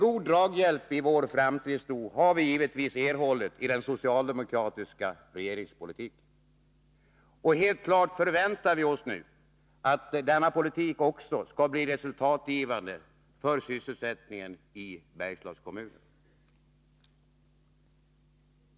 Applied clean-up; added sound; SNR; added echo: none; none; none; none.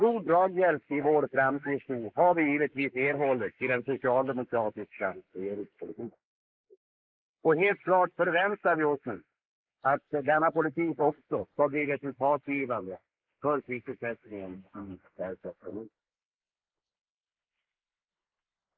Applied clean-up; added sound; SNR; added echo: neural mask model Resemble Enhance denoiser.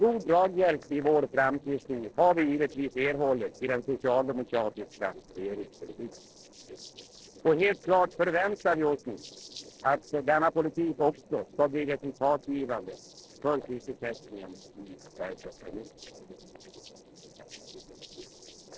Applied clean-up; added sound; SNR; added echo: neural separator model SepFormer DNS4.